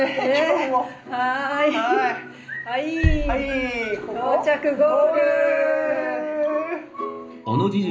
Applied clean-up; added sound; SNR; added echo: none; Bass drum; 8 dB; reverberation time 0.5 s.